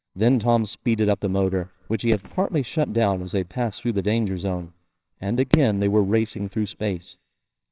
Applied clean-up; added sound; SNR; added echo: neural separator model SepFormer WHAMR!.